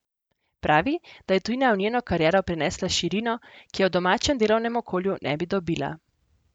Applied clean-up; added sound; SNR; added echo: none; none; none; none.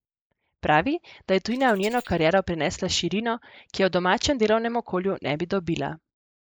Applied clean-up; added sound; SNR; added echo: neural mask model Resemble Enhance denoiser.